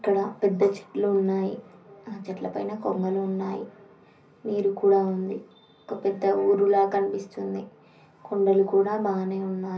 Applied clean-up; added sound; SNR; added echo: none; none; none; reverberation time 0.5 s.